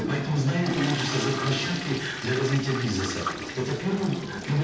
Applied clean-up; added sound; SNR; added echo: none; Toilet flush; 7 dB; reverberation time 0.8 s.